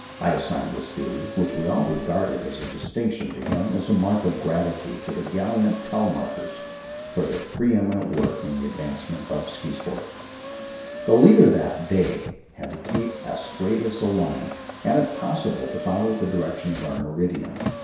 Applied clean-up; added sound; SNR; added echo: none; Car; 11 dB; reverberation time 0.7 s.